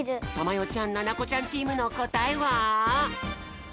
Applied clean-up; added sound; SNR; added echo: none; none; none; none.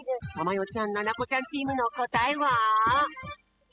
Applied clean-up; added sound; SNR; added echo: classical method spectral subtraction.